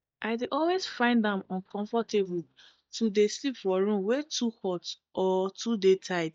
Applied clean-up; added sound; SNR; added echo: neural mask model DeepFilterNet 3.